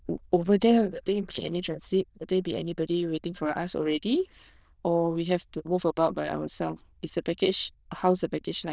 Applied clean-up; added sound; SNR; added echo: neural diffusion model UNIVERSE++.